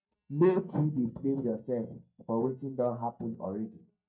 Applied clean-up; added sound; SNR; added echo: neural mask model DeepFilterNet 3.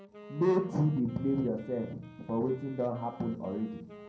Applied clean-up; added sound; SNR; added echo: none; Wind instrument, woodwind instrument; 19 dB; reverberation time 0.5 s.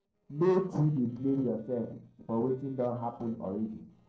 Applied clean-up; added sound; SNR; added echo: neural separator model SepFormer DNS4.